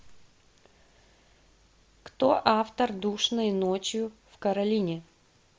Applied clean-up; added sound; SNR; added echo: none; none; none; none.